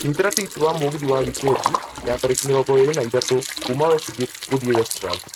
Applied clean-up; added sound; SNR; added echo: neural mask model RNNoise.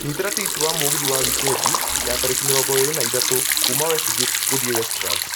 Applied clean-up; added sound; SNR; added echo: none; Liquid; -5 dB; none.